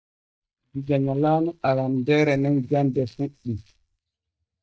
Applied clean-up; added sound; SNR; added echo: neural mask model DeepFilterNet 3.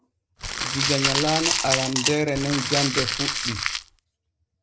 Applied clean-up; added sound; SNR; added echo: none; Coin (dropping) / Glass + Crumpling, crinkling; -1 dB; none.